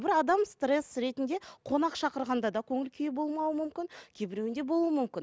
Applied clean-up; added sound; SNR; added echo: none; none; none; none.